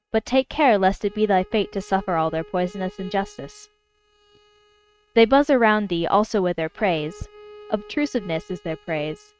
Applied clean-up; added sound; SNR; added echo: neural mask model RNNoise.